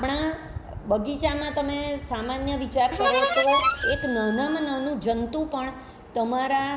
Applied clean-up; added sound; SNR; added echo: none; Harmonica; 0 dB; none.